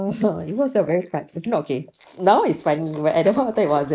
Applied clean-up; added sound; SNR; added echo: neural mask model Resemble Enhance denoiser.